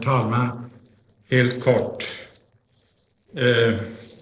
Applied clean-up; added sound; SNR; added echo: neural separator model SepFormer DNS4.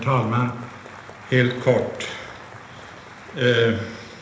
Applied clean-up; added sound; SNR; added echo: none; Applause; 19 dB; reverberation time 1.0 s.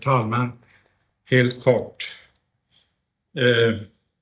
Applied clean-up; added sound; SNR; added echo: neural mask model DeepFilterNet 3.